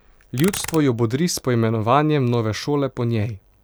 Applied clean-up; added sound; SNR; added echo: none; Computer keyboard; 15 dB; none.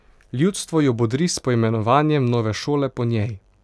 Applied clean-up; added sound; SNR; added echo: none; none; none; none.